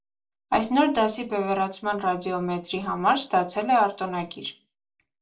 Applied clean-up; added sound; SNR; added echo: none; none; none; reverberation time 0.2 s.